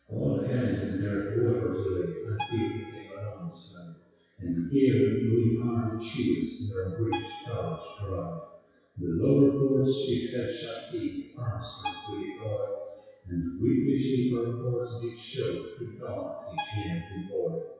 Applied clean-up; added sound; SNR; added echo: classical method WPE with log-MMSE.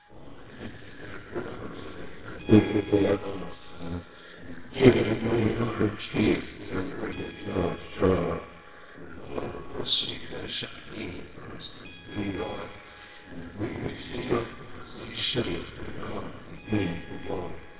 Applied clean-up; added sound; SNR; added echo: neural separator model SepFormer WHAMR!.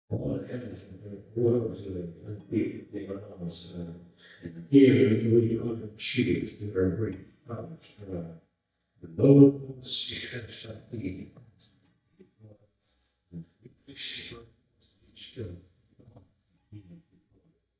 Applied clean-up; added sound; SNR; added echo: neural mask model DeepFilterNet 3.